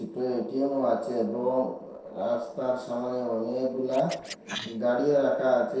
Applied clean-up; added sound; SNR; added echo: neural separator model SepFormer DNS4.